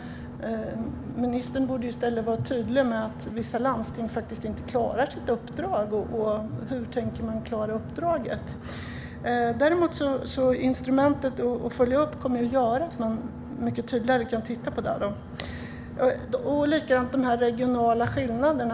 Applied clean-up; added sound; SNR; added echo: none; Boat, Water vehicle; 12 dB; none.